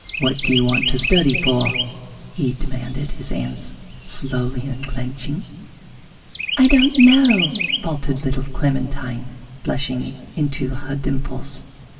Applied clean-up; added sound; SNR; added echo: none; Chirp, tweet; 9 dB; reverberation time 2.4 s.